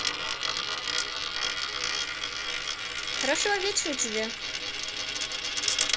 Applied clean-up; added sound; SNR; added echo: none; Coin (dropping); -5 dB; none.